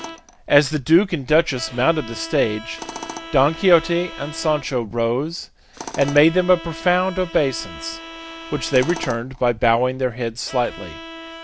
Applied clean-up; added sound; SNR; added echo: none; Tools + Bowed string instrument; 15 dB; none.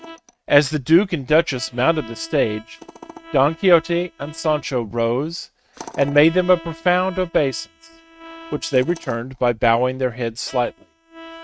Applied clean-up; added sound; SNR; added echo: neural mask model RNNoise.